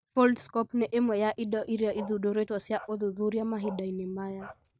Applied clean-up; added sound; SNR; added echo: neural mask model RNNoise.